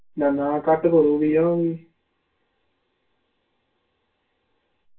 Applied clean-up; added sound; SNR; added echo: none; none; none; reverberation time 0.2 s.